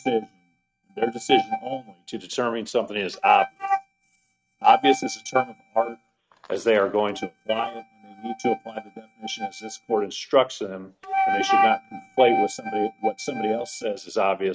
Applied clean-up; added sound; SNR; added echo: neural mask model RNNoise.